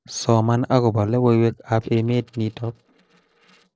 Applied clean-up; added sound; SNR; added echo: neural separator model SepFormer DNS4.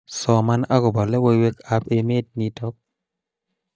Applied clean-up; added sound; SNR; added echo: neural mask model DeepFilterNet 3.